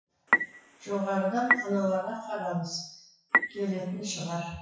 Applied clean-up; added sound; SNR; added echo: classical method WPE with log-MMSE.